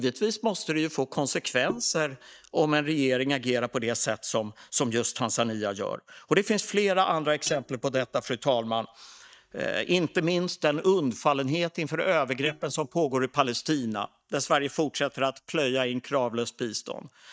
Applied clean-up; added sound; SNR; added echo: neural mask model DeepFilterNet 3.